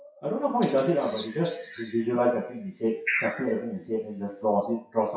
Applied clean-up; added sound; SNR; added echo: classical method WPE with log-MMSE.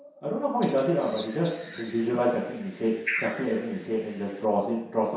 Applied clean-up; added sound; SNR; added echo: none; Bird; 11 dB; reverberation time 0.7 s.